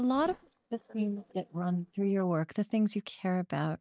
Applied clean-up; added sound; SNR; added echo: neural mask model DeepFilterNet 3.